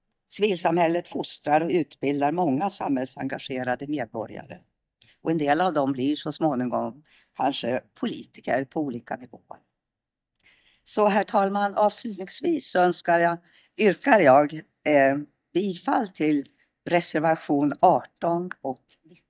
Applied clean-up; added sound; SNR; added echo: neural mask model DeepFilterNet 3.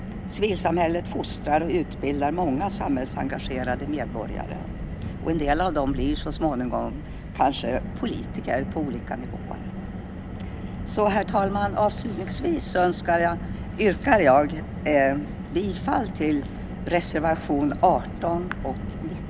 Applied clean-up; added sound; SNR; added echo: none; Car; 7 dB; none.